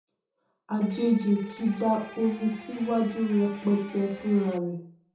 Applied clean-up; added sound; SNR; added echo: none; Electric guitar; 17 dB; reverberation time 0.5 s.